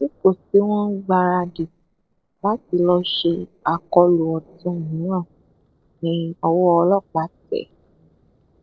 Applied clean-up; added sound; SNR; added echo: neural separator model SepFormer DNS4.